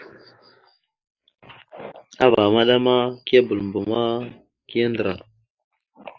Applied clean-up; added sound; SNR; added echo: neural mask model Resemble Enhance denoiser.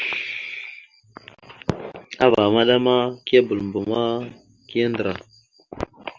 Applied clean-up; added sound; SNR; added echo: none; none; none; none.